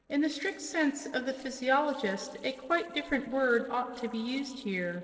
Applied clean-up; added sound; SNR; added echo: neural separator model SepFormer DNS4.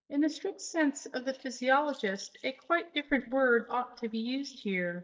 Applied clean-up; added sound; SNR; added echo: neural mask model DeepFilterNet 3.